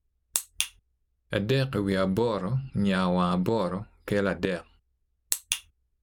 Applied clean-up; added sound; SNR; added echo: none; none; none; none.